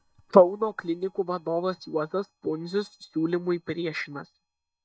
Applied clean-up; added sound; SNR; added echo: neural mask model DeepFilterNet 3.